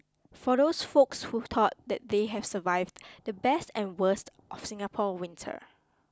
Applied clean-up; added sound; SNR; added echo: none; none; none; none.